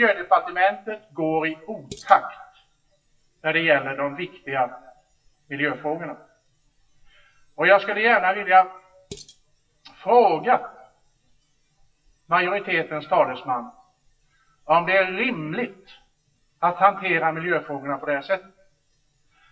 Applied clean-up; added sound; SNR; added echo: classical method WPE with log-MMSE.